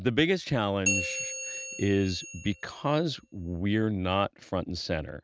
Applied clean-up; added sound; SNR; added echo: neural mask model RNNoise.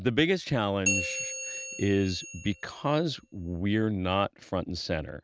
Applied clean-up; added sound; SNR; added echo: none; Bell; 7 dB; none.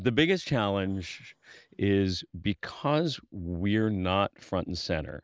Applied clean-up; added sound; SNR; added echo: neural mask model Resemble Enhance denoiser.